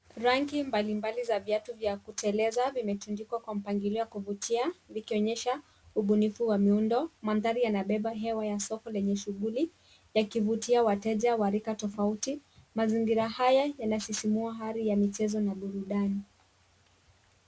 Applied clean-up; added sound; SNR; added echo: none; none; none; none.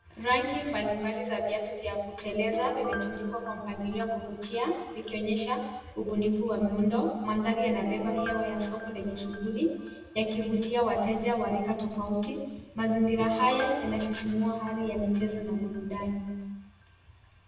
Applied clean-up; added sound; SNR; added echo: none; Piano; 14 dB; reverberation time 1.3 s.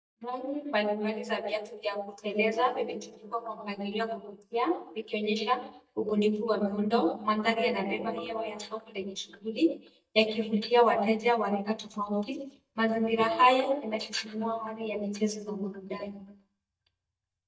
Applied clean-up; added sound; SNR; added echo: neural mask model DeepFilterNet 3.